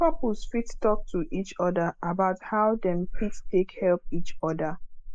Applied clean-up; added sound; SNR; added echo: neural mask model Resemble Enhance denoiser.